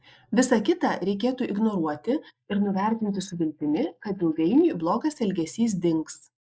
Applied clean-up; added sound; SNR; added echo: neural mask model Resemble Enhance denoiser.